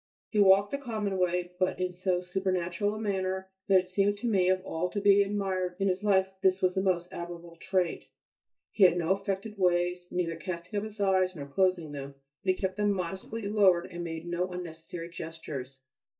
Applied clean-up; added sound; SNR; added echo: neural mask model DeepFilterNet 3.